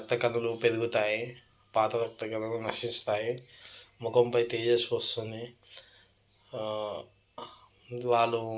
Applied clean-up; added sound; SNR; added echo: none; none; none; none.